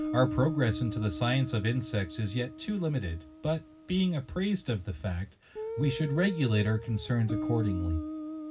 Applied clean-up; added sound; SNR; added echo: none; Guitar; 9 dB; reverberation time 0.4 s.